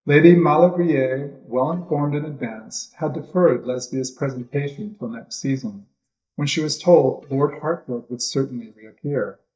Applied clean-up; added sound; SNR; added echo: neural mask model DeepFilterNet 3.